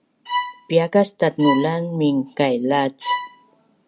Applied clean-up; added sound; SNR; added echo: none; Bowed string instrument; 7 dB; none.